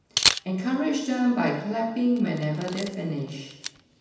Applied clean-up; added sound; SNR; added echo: none; Camera; 5 dB; reverberation time 0.9 s.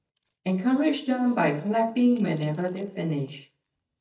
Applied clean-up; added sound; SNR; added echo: neural mask model DeepFilterNet 3.